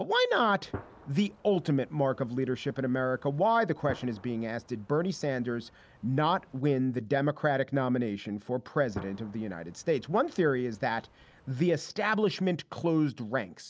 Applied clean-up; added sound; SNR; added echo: none; Gunshot, gunfire; 19 dB; none.